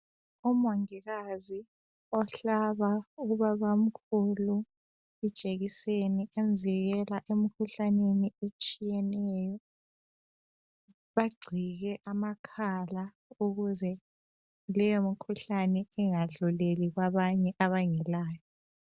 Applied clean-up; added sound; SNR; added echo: none; none; none; none.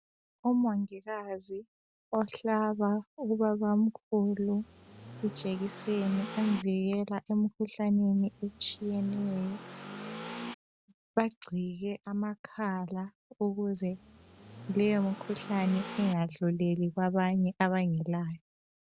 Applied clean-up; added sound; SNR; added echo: none; Accelerating, revving, vroom / Car; 13 dB; none.